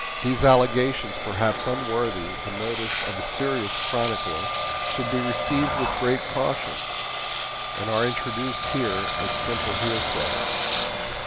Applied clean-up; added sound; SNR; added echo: none; Engine; -1 dB; none.